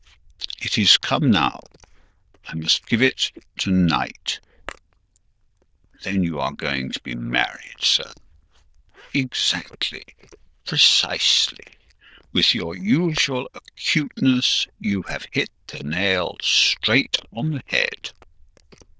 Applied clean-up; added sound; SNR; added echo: neural diffusion model UNIVERSE++.